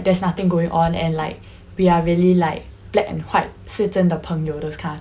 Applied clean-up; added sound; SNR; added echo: none; none; none; none.